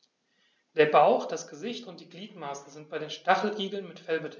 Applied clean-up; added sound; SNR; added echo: none; none; none; none.